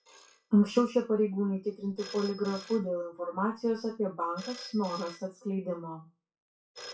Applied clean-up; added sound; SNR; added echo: classical method WPE with log-MMSE.